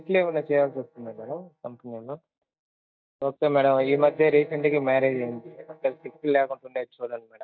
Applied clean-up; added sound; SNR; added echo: neural mask model DeepFilterNet 3.